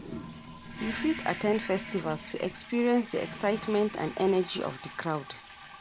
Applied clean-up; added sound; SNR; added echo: none; Toilet flush; 11 dB; none.